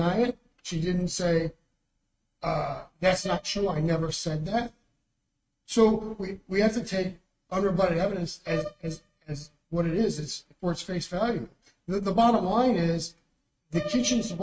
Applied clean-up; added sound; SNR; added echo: neural mask model RNNoise.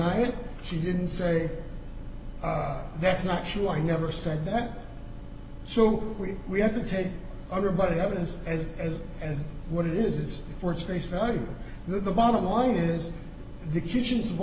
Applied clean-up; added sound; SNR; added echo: none; none; none; none.